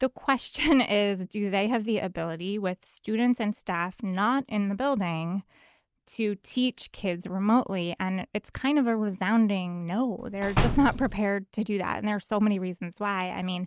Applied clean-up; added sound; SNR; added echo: none; Slam; 1 dB; none.